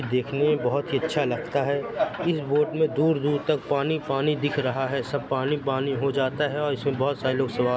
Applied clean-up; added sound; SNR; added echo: none; none; none; none.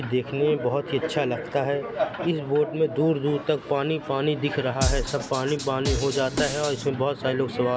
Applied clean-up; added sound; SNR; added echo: none; Drum kit; 4 dB; none.